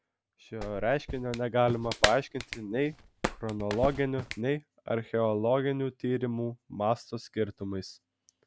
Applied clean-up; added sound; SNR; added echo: none; Clapping; 5 dB; none.